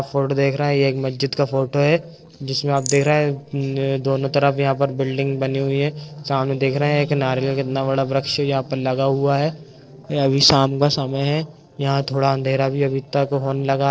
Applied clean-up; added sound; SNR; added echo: neural separator model SepFormer DNS4.